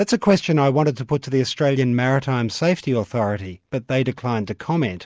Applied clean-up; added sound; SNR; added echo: none; none; none; none.